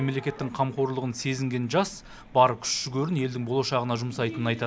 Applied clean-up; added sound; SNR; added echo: none; none; none; none.